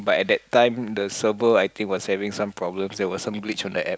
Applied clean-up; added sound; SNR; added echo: none; none; none; none.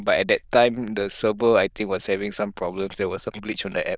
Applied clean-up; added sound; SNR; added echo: neural diffusion model UNIVERSE++.